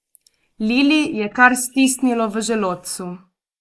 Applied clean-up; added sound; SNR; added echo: neural mask model Resemble Enhance denoiser.